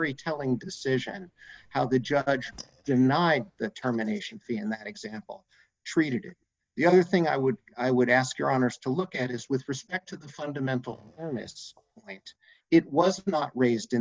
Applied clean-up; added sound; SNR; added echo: neural mask model DeepFilterNet 3.